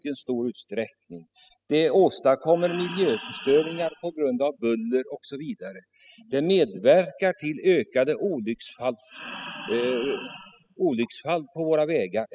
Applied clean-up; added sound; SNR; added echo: classical method spectral subtraction.